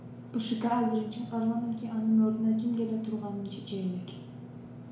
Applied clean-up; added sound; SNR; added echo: none; Engine / Mechanisms; 13 dB; reverberation time 0.7 s.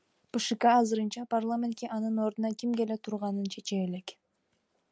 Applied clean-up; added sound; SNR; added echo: none; none; none; none.